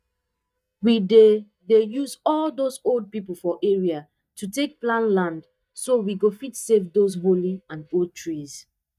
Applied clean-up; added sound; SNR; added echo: neural mask model DeepFilterNet 3.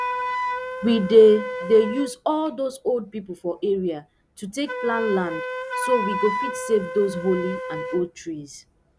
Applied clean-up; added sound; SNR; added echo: none; Wind instrument, woodwind instrument; 8 dB; none.